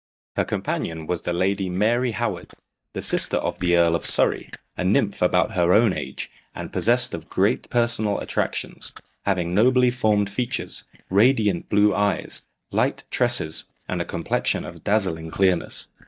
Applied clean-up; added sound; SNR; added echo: neural mask model DeepFilterNet 3.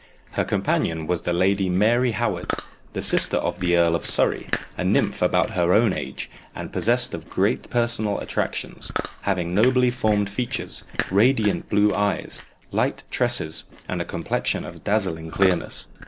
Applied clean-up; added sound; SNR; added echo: none; Chewing, mastication; 14 dB; none.